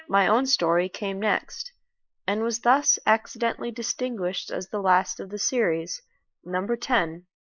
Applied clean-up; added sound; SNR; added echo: neural mask model Resemble Enhance denoiser.